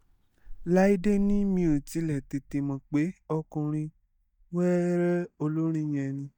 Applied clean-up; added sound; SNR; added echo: neural mask model DeepFilterNet 3.